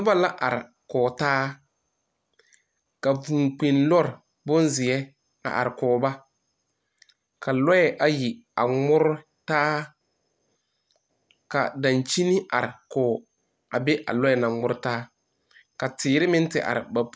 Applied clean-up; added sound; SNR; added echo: none; none; none; none.